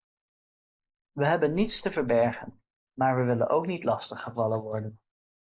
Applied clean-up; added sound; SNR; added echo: neural mask model Resemble Enhance denoiser.